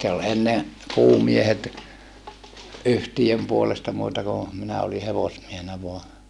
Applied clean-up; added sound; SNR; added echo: none; none; none; none.